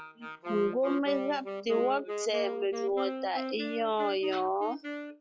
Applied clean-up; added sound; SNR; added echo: classical method log-MMSE.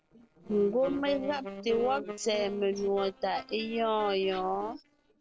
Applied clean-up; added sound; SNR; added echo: neural separator model SepFormer DNS4.